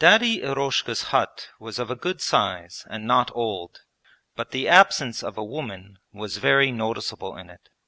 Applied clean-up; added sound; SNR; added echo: none; none; none; none.